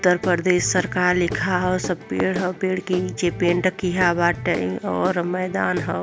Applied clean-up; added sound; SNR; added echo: none; Guitar / Drum; 11 dB; none.